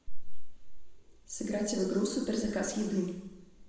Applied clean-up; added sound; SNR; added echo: none; none; none; reverberation time 1.0 s.